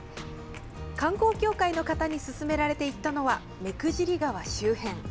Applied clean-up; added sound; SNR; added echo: none; Wind; 18 dB; none.